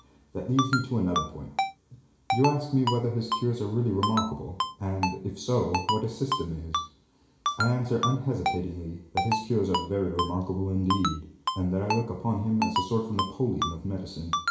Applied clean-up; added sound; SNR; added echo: none; Ringtone; 4 dB; reverberation time 0.7 s.